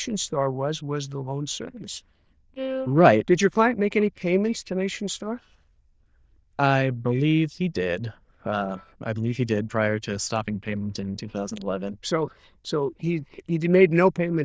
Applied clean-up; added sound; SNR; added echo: neural diffusion model UNIVERSE++.